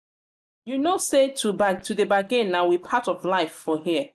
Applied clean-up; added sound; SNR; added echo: neural mask model DeepFilterNet 3.